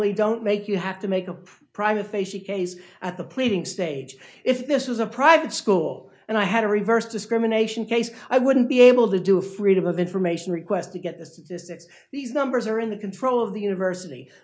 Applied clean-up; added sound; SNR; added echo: none; none; none; none.